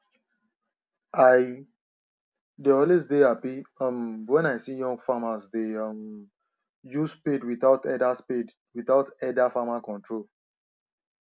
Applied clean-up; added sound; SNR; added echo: none; none; none; none.